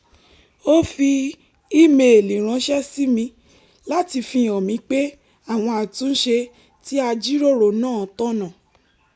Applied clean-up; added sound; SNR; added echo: none; none; none; none.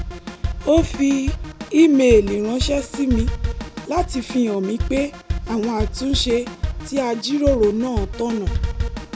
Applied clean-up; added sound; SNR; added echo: none; Drum kit; 6 dB; none.